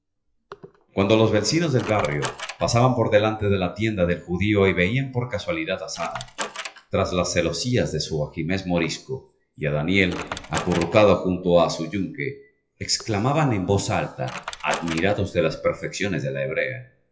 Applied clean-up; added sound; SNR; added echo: classical method WPE with log-MMSE.